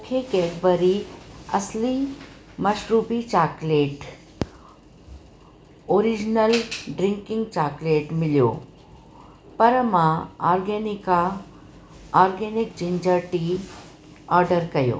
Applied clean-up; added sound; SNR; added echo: none; none; none; none.